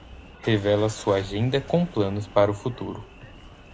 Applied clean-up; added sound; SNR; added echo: none; Engine starting / Car; 18 dB; none.